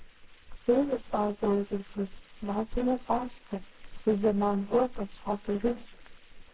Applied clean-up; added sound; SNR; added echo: neural separator model SepFormer WHAMR!.